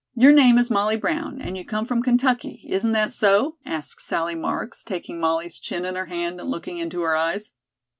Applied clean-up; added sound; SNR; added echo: none; none; none; none.